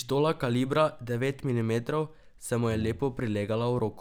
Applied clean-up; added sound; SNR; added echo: none; Brass instrument; 13 dB; none.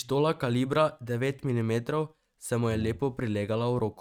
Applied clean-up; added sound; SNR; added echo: neural mask model RNNoise.